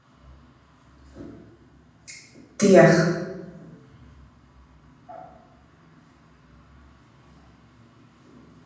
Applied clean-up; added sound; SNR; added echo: none; none; none; reverberation time 1.2 s.